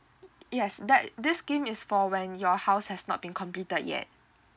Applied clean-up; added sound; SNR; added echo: none; none; none; none.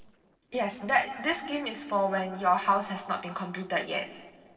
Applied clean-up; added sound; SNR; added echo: neural separator model SepFormer DNS4.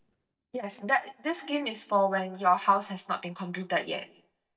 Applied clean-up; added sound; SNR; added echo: neural mask model DeepFilterNet 3.